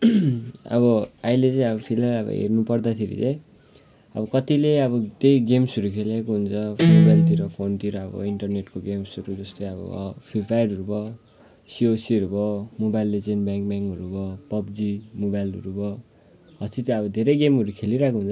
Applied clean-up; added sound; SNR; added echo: none; Guitar; -4 dB; none.